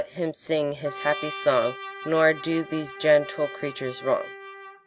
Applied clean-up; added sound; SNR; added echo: none; Trumpet; 13 dB; none.